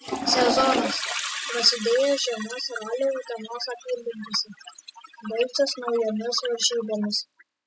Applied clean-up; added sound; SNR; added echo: classical method spectral subtraction.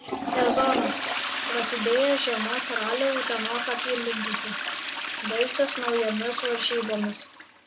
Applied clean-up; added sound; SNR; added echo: none; Toilet flush; 2 dB; none.